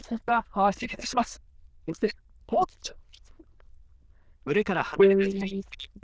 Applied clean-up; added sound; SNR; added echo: neural diffusion model UNIVERSE++.